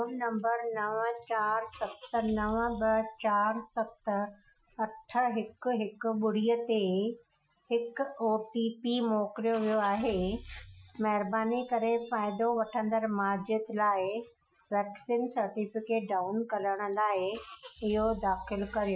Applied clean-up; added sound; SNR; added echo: classical method Wiener filter.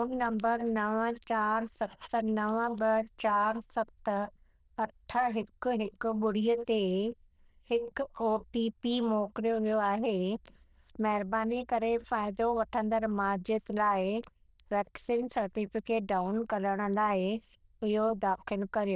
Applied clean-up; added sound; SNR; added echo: neural diffusion model UNIVERSE++.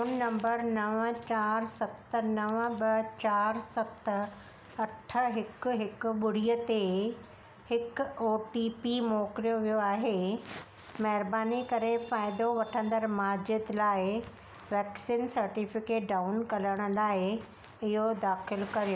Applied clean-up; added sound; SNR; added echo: none; none; none; none.